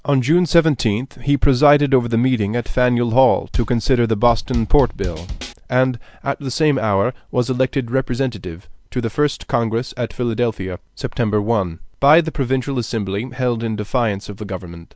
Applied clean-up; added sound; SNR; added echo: none; Bass drum / Snare drum / Drum kit; 9 dB; none.